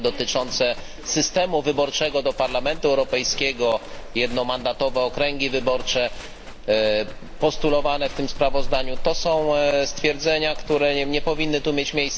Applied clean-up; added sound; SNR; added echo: none; Livestock, farm animals, working animals; 7 dB; none.